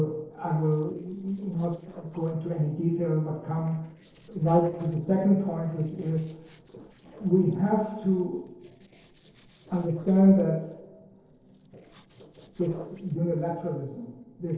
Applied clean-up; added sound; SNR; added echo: neural separator model SepFormer DNS4.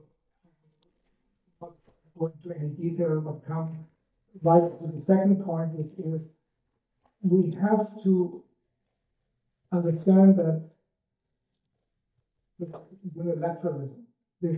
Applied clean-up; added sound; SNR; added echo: neural mask model DeepFilterNet 3.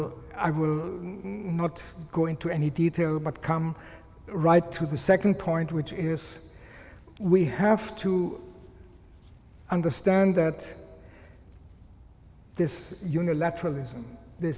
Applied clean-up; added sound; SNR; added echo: none; none; none; none.